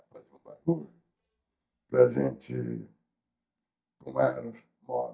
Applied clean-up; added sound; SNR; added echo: neural mask model DeepFilterNet 3.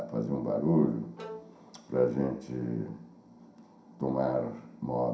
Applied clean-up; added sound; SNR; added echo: none; Bowed string instrument; 18 dB; reverberation time 0.5 s.